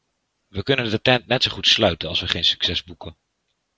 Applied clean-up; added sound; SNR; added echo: none; none; none; none.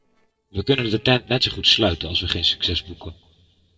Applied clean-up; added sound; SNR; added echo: neural separator model SepFormer DNS4.